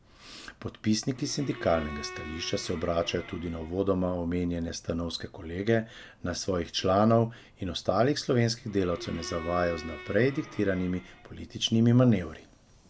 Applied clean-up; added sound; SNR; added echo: none; Bowed string instrument; 16 dB; none.